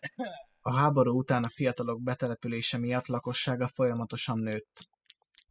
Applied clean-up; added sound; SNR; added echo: classical method spectral subtraction.